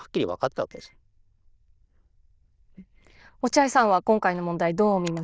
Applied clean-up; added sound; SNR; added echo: neural diffusion model UNIVERSE++.